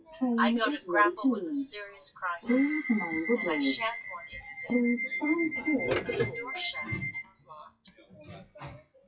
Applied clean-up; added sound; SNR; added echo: classical method WPE with log-MMSE.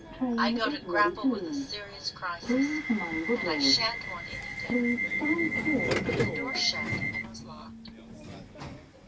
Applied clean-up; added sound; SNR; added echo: none; Subway, metro, underground / Alarm; -5 dB; reverberation time 0.2 s.